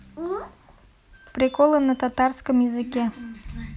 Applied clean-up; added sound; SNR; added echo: none; none; none; none.